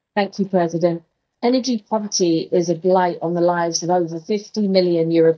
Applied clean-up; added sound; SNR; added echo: neural mask model DeepFilterNet 3.